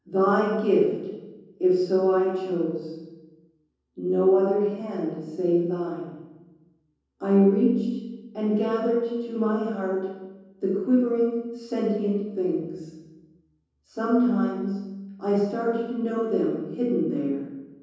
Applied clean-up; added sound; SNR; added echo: none; none; none; reverberation time 1.3 s.